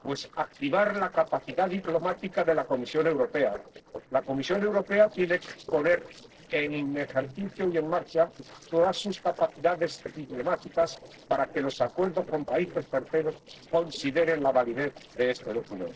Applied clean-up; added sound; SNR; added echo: neural separator model SepFormer DNS4.